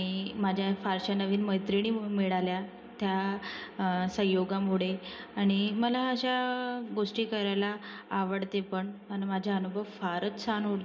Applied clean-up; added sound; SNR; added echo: none; none; none; reverberation time 0.3 s.